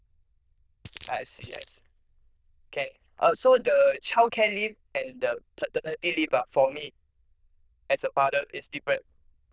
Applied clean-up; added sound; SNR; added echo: neural diffusion model UNIVERSE++.